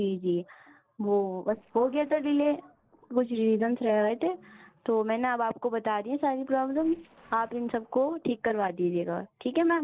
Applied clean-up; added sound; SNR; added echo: neural separator model SepFormer DNS4.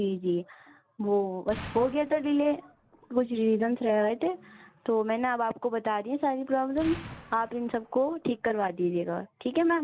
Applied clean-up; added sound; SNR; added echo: none; Explosion; 16 dB; none.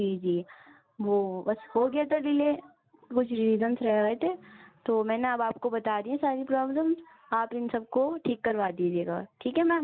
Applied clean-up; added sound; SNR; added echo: none; none; none; none.